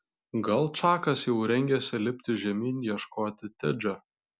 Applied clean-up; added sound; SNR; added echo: none; none; none; none.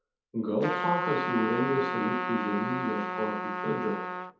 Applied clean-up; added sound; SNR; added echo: none; Trumpet; 2 dB; reverberation time 0.8 s.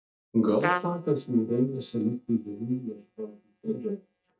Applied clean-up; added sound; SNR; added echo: neural mask model DeepFilterNet 3.